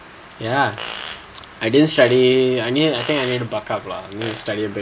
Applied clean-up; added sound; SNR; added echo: none; Fart; 16 dB; none.